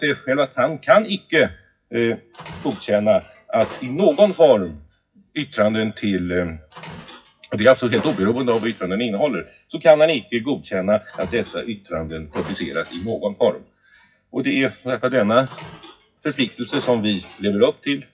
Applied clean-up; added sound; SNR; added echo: classical method WPE with log-MMSE.